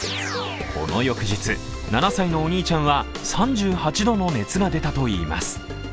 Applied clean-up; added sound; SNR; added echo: none; Cowbell; 19 dB; none.